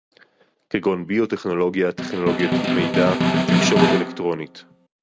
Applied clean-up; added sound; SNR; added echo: none; Snare drum; -2 dB; none.